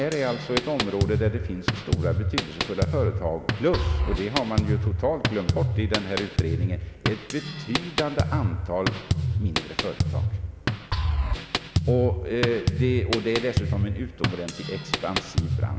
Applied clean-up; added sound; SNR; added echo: none; Drum kit; -2 dB; none.